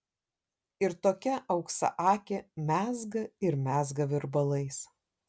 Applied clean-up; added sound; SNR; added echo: none; none; none; none.